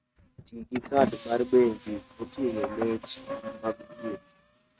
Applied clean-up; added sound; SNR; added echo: neural mask model RNNoise.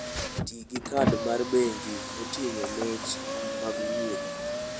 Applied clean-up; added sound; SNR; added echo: none; Car; 1 dB; none.